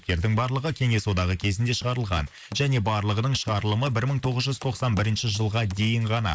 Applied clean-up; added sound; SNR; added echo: neural mask model Resemble Enhance denoiser.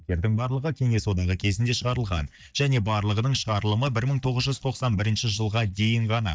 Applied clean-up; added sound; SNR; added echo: neural mask model DeepFilterNet 3.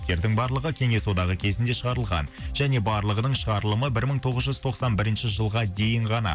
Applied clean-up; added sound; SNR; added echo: none; none; none; none.